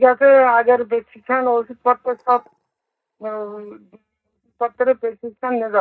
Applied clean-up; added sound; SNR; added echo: neural mask model DeepFilterNet 3.